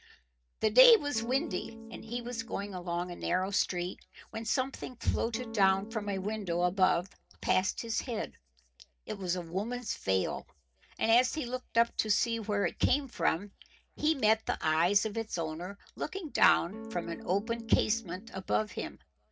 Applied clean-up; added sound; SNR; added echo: none; Electric guitar / Strum; 13 dB; reverberation time 0.3 s.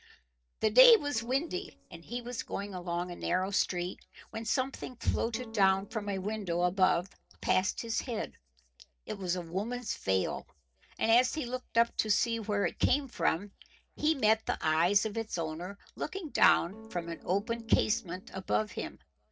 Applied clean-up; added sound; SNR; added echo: neural separator model SepFormer DNS4.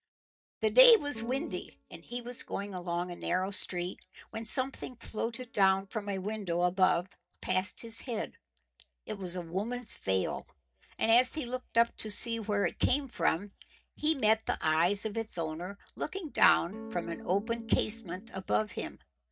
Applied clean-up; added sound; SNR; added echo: neural mask model DeepFilterNet 3.